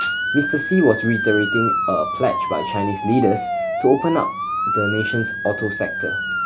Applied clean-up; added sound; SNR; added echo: none; Motor vehicle (road) / Siren; 2 dB; none.